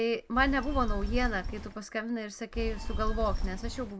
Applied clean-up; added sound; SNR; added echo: none; Telephone; 0 dB; none.